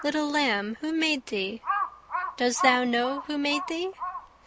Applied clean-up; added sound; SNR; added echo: none; Crow; 7 dB; none.